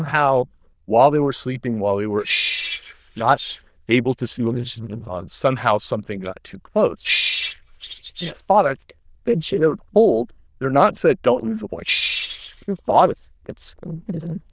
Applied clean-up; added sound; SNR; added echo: neural diffusion model UNIVERSE++.